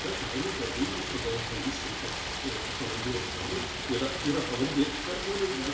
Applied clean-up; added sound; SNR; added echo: none; Stream; 1 dB; reverberation time 0.6 s.